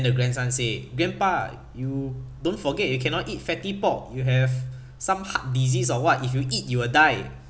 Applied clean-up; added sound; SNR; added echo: none; none; none; none.